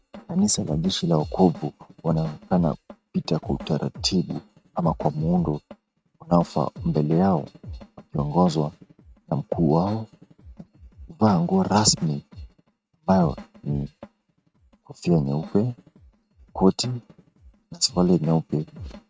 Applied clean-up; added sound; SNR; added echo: neural mask model RNNoise.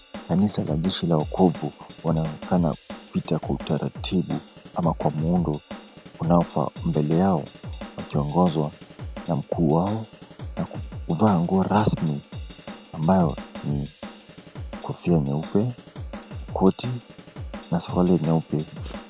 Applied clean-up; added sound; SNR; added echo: none; Drum / Drum kit; 13 dB; none.